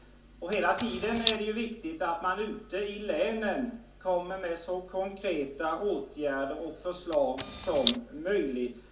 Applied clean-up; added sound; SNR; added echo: none; Camera; -1 dB; reverberation time 0.4 s.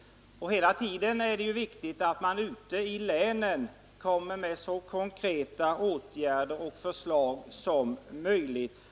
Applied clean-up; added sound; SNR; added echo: none; none; none; none.